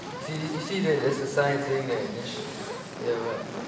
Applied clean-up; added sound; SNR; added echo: none; Fire; 8 dB; reverberation time 1.2 s.